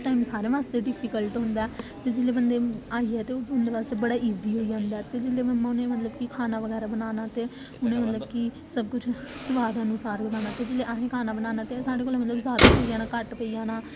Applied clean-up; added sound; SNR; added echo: none; Motor vehicle (road); 5 dB; none.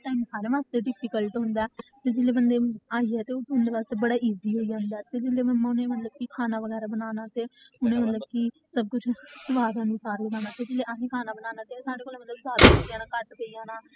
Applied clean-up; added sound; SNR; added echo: classical method spectral subtraction.